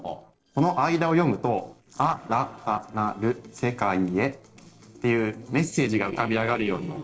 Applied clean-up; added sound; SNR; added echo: neural separator model SepFormer DNS4.